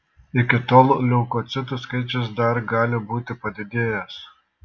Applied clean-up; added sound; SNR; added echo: none; none; none; none.